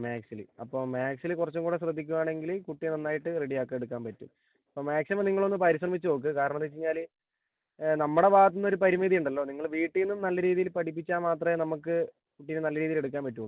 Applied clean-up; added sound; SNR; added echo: none; none; none; none.